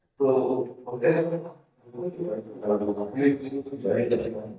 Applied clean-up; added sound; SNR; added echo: neural mask model DeepFilterNet 3.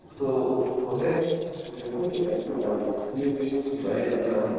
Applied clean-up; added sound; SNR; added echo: neural separator model SepFormer DNS4.